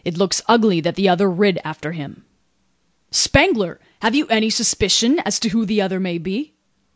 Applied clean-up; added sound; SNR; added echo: none; none; none; none.